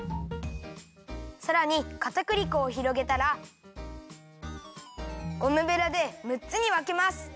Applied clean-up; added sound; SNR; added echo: none; Piano; 14 dB; none.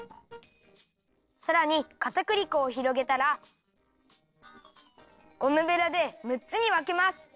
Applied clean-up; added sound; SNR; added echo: neural separator model SepFormer DNS4.